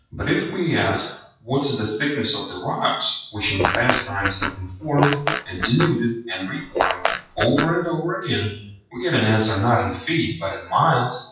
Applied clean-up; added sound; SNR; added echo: classical method WPE with log-MMSE.